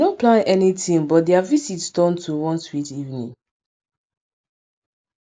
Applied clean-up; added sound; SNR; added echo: none; none; none; none.